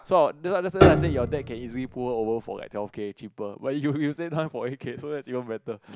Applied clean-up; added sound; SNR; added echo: none; Piano; -3 dB; none.